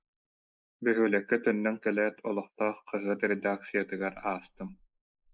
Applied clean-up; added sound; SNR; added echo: neural mask model Resemble Enhance denoiser.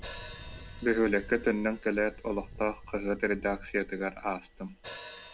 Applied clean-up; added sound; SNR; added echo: none; Engine + Hi-hat; 14 dB; none.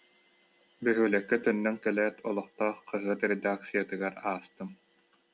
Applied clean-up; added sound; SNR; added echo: none; none; none; none.